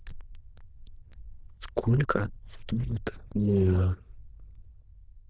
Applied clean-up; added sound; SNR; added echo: neural diffusion model UNIVERSE++.